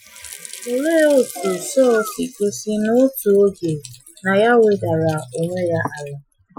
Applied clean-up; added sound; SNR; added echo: classical method Wiener filter.